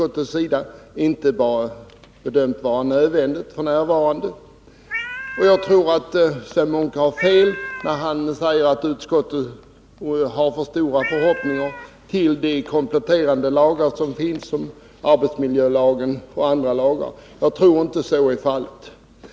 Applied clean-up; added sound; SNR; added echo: none; Cat; 12 dB; none.